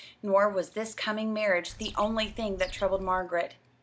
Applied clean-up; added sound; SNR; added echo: none; Bird; 14 dB; none.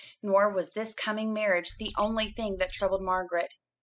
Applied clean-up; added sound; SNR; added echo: classical method spectral subtraction.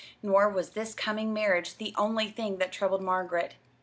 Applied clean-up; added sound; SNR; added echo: none; none; none; none.